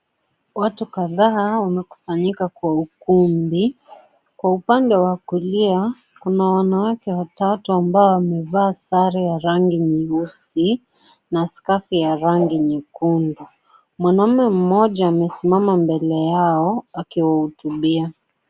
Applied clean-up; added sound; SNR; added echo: none; none; none; none.